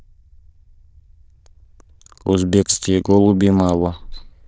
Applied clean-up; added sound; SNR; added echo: neural diffusion model UNIVERSE++.